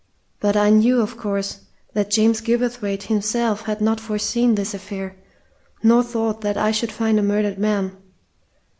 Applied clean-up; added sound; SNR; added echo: none; none; none; none.